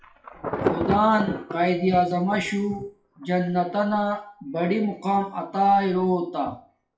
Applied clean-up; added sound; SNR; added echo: classical method WPE with log-MMSE.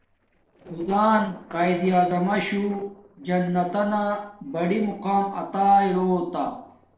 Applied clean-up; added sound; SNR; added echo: neural separator model SepFormer DNS4.